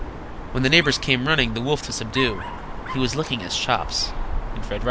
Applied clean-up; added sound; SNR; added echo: none; Dog; 6 dB; none.